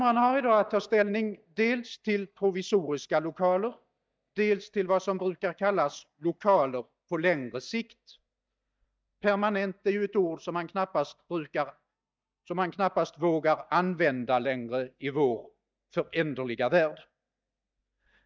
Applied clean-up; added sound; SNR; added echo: neural mask model DeepFilterNet 3.